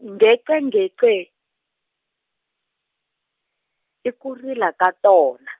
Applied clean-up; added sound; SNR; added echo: none; none; none; none.